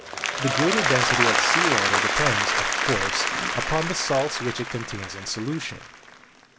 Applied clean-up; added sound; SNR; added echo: none; Applause; -3 dB; none.